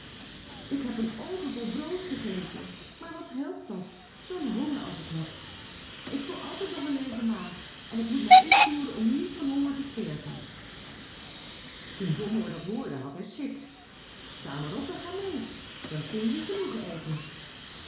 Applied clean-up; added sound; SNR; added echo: none; Hiss / Alarm / Train; -3 dB; reverberation time 0.7 s.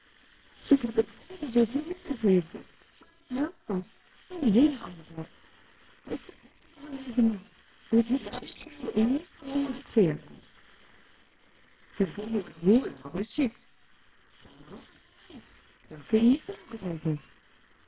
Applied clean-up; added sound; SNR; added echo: neural separator model SepFormer WHAMR!.